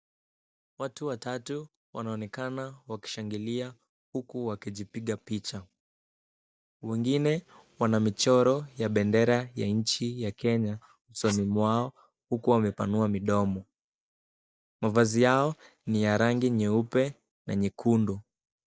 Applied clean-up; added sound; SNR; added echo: neural mask model DeepFilterNet 3.